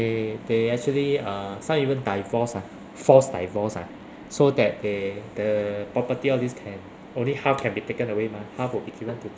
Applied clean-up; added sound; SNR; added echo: none; none; none; none.